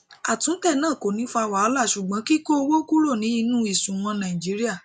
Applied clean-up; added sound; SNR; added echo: none; none; none; none.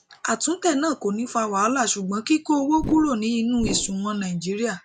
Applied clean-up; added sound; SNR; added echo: none; Whoosh, swoosh, swish; 6 dB; none.